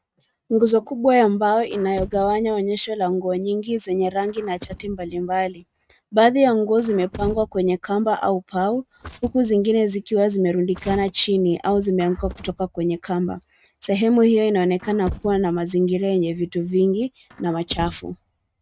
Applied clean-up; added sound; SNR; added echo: neural mask model RNNoise.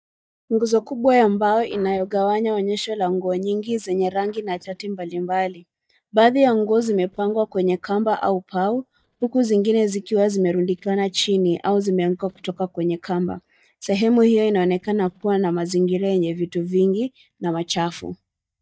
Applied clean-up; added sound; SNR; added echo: neural mask model DeepFilterNet 3.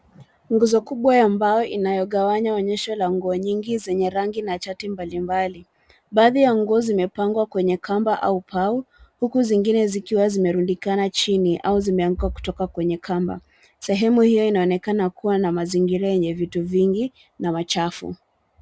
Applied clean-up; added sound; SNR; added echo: none; none; none; none.